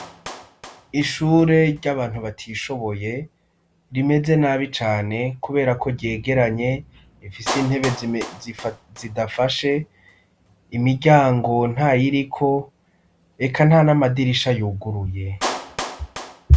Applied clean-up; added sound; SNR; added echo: none; Clapping; 16 dB; none.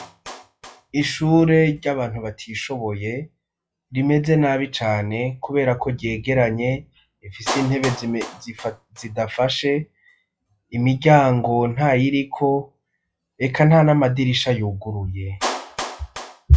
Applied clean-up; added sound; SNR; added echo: classical method log-MMSE.